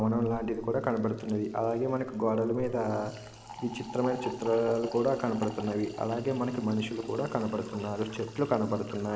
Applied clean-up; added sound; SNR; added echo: none; Fill (with liquid); 17 dB; none.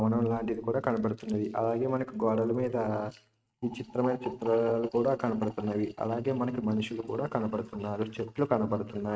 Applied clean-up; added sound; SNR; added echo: neural mask model RNNoise.